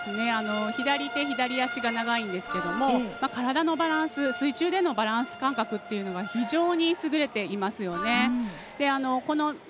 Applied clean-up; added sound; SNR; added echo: none; Wind instrument, woodwind instrument; 9 dB; none.